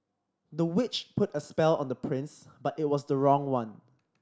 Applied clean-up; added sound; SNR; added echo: none; none; none; none.